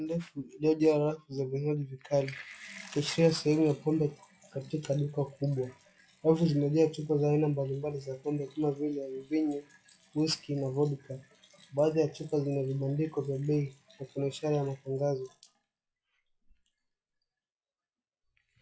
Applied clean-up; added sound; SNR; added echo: classical method log-MMSE.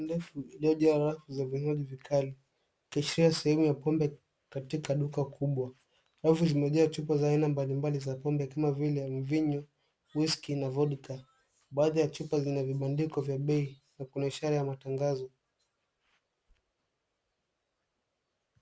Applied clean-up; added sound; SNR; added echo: none; none; none; none.